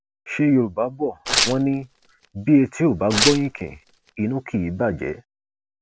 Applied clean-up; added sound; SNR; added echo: none; Tearing; 3 dB; none.